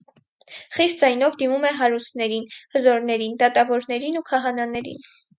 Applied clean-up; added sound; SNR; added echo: none; none; none; none.